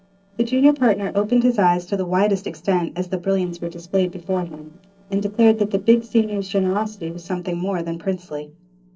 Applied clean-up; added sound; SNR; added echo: neural separator model SepFormer DNS4.